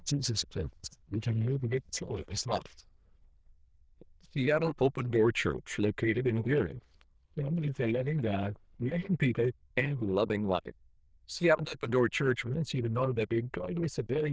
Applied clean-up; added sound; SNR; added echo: neural diffusion model UNIVERSE++.